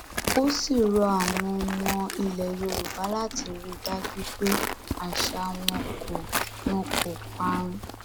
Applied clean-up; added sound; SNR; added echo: none; Livestock, farm animals, working animals; 3 dB; none.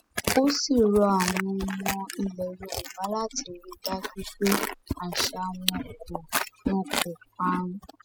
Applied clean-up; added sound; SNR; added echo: classical method spectral subtraction.